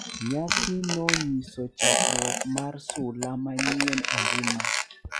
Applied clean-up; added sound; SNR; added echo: classical method log-MMSE.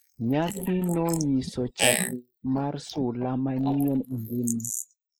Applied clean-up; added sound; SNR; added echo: neural mask model Resemble Enhance denoiser.